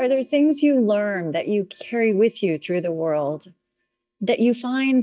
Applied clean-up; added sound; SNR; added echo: neural mask model DeepFilterNet 3.